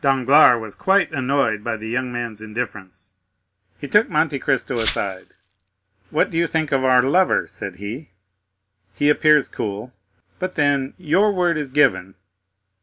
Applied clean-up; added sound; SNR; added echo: none; Glass; 6 dB; none.